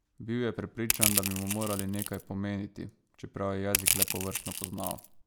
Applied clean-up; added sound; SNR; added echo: none; Crushing; -3 dB; none.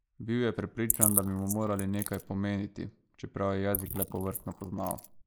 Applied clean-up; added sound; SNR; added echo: neural mask model Resemble Enhance denoiser.